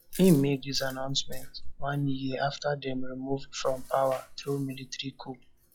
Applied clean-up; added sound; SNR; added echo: classical method log-MMSE.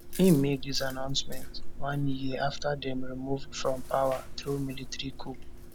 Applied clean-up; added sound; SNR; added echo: none; Chewing, mastication; 4 dB; none.